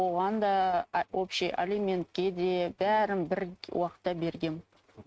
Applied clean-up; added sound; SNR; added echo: neural mask model RNNoise.